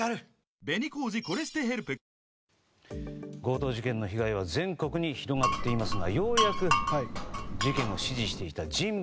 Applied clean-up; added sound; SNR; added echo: none; Glass; -2 dB; none.